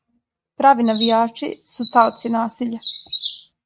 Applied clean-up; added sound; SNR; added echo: neural mask model RNNoise.